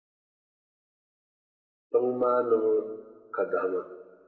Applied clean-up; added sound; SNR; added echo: none; none; none; reverberation time 1.4 s.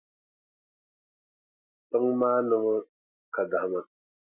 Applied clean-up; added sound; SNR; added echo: none; none; none; none.